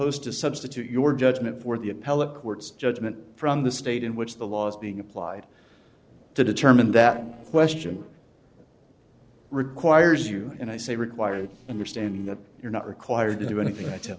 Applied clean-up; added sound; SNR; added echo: neural separator model SepFormer DNS4.